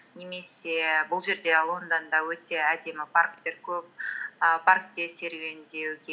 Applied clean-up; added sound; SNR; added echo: none; none; none; none.